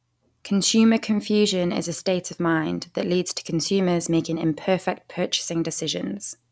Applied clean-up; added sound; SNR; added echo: none; none; none; none.